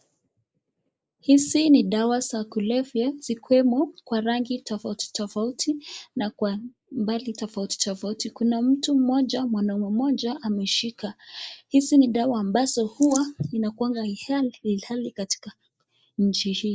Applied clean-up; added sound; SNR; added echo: neural mask model Resemble Enhance denoiser.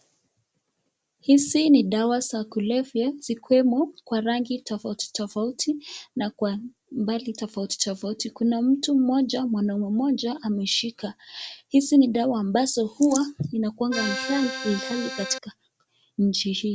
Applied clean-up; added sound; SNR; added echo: none; Accordion; 7 dB; none.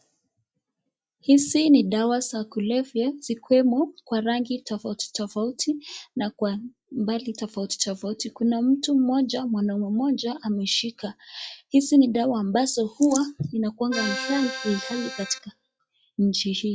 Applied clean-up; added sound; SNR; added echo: classical method log-MMSE.